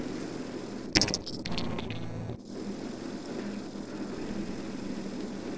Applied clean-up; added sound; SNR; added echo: neural separator model SepFormer DNS4.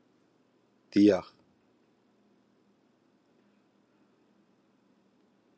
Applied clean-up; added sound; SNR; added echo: none; none; none; none.